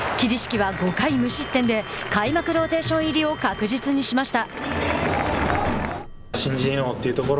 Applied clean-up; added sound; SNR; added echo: none; Clock; 12 dB; none.